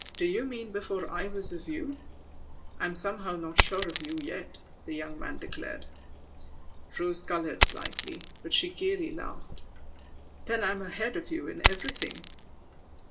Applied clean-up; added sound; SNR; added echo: none; Coin (dropping); 0 dB; reverberation time 0.7 s.